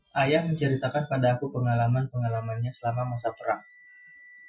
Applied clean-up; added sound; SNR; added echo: classical method Wiener filter.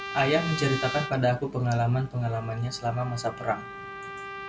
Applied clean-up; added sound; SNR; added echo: none; Trumpet; 10 dB; none.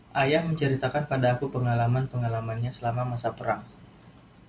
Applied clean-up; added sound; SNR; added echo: none; none; none; none.